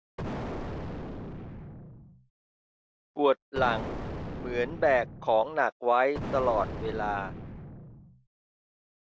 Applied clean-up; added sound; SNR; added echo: none; Explosion; 6 dB; none.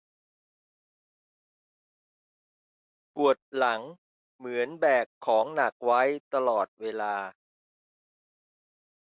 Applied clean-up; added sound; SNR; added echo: none; none; none; none.